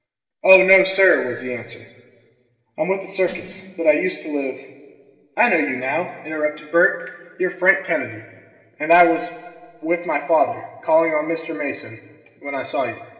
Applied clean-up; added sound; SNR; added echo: neural separator model SepFormer DNS4.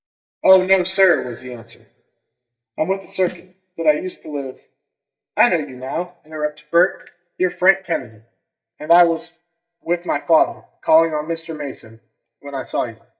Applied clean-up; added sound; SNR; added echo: neural mask model DeepFilterNet 3.